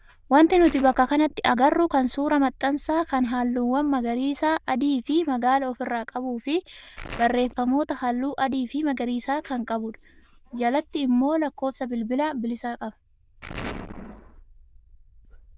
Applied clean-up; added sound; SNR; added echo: neural diffusion model UNIVERSE++.